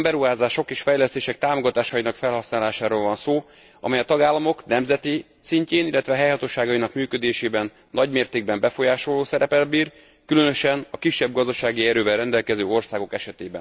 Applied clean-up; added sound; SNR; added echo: none; none; none; none.